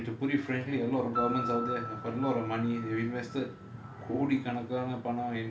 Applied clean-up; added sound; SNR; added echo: none; Piano; 10 dB; none.